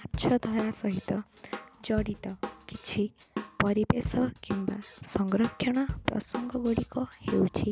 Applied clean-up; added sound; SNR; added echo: none; Drum / Drum kit; 11 dB; none.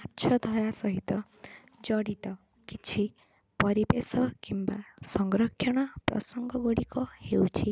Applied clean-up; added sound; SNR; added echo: none; none; none; none.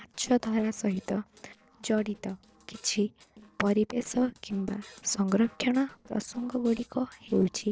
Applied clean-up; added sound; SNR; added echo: neural separator model SepFormer DNS4.